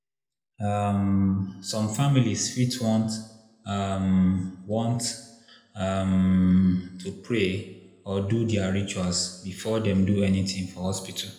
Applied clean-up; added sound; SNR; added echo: none; none; none; reverberation time 0.8 s.